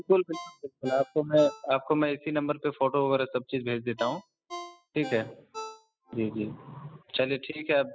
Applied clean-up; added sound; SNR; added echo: classical method spectral subtraction.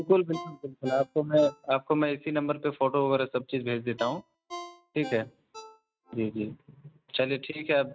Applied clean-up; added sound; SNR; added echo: neural mask model RNNoise.